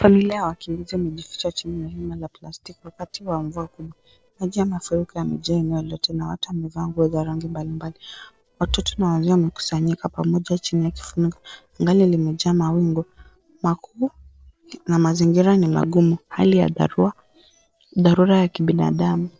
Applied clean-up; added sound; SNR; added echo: neural separator model SepFormer DNS4.